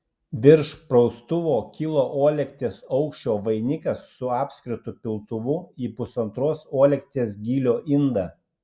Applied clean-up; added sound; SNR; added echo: none; none; none; none.